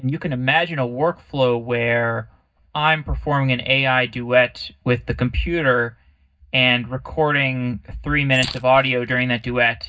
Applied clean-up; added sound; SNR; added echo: neural mask model DeepFilterNet 3.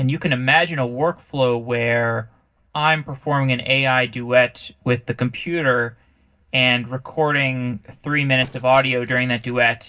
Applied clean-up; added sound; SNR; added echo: neural separator model SepFormer DNS4.